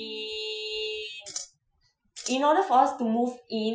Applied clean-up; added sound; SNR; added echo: classical method Wiener filter.